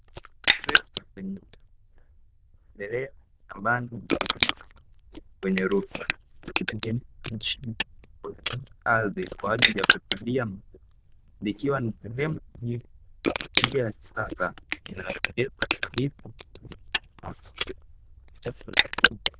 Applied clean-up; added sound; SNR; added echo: neural diffusion model UNIVERSE++.